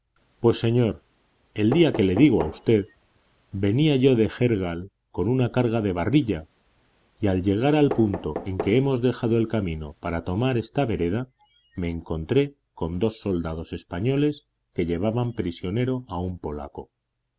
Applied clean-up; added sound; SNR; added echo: none; Chirp, tweet + Knock; 12 dB; none.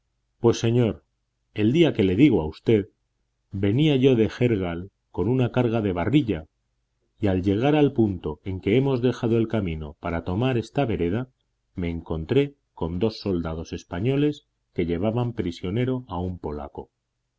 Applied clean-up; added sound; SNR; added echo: none; none; none; none.